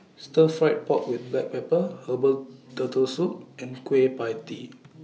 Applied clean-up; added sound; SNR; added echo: none; none; none; none.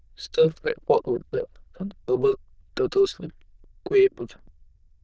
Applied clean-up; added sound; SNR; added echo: neural diffusion model UNIVERSE++.